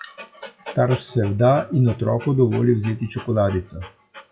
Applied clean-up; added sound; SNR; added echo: classical method WPE with log-MMSE.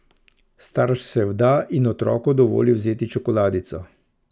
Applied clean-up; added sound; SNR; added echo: none; none; none; none.